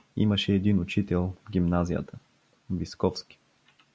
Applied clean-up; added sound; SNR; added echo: none; none; none; none.